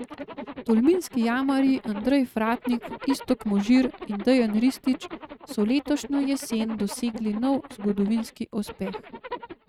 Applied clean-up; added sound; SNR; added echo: neural mask model RNNoise.